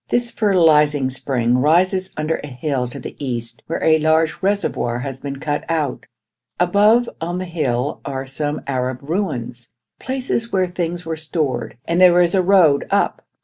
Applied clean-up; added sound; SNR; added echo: none; none; none; none.